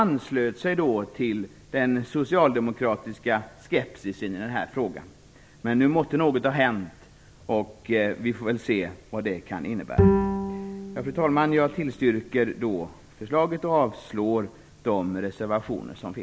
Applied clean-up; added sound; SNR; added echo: none; Bowed string instrument; 2 dB; none.